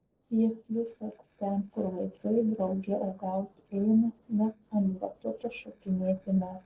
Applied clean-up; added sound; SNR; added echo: neural separator model SepFormer DNS4.